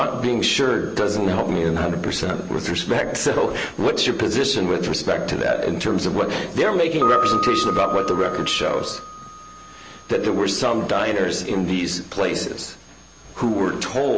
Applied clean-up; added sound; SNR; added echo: none; Piano; 10 dB; none.